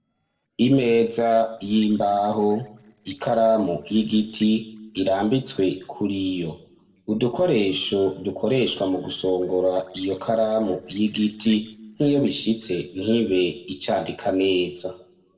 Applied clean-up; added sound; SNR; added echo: neural separator model SepFormer DNS4.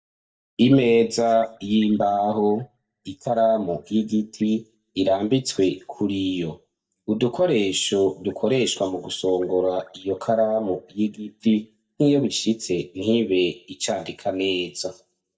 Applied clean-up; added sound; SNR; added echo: neural mask model DeepFilterNet 3.